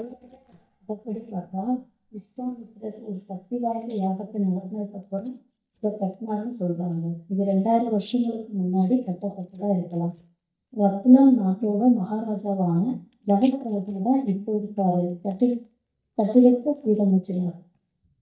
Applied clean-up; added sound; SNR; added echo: neural mask model DeepFilterNet 3.